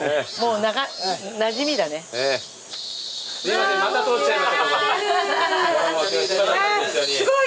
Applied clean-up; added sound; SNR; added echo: none; none; none; none.